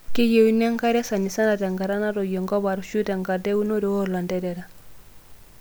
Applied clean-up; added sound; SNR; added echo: none; none; none; none.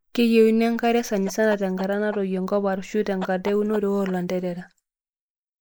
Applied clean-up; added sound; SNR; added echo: neural mask model Resemble Enhance denoiser.